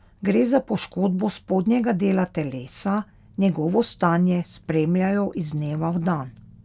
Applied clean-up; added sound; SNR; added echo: none; none; none; none.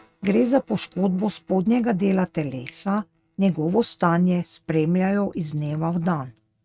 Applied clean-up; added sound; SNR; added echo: neural mask model RNNoise.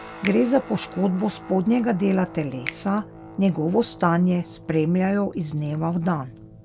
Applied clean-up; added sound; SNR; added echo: none; Guitar + Finger snapping; 17 dB; none.